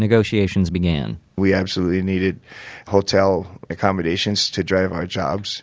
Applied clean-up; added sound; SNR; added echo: none; none; none; none.